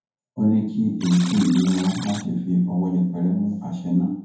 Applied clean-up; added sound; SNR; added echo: none; Alarm; 17 dB; reverberation time 0.9 s.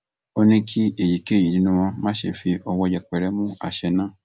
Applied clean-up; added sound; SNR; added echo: none; none; none; none.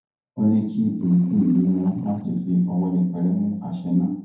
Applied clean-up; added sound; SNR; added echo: neural separator model SepFormer DNS4.